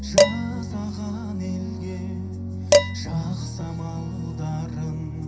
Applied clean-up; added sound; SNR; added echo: none; Dishes, pots, and pans; -2 dB; reverberation time 0.3 s.